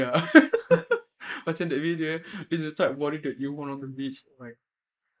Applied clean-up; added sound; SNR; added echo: neural mask model Resemble Enhance denoiser.